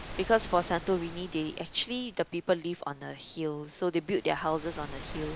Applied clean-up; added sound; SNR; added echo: none; Waves, surf; 13 dB; none.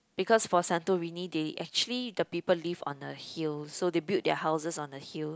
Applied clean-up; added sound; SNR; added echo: none; none; none; none.